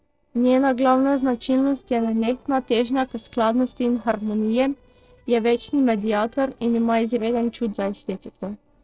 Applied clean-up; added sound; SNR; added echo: neural separator model SepFormer DNS4.